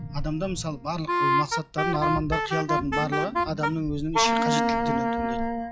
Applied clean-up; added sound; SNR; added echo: classical method log-MMSE.